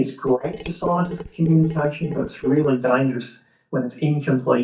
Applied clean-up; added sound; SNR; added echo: neural mask model DeepFilterNet 3.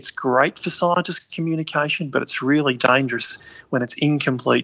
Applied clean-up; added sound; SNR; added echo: none; none; none; none.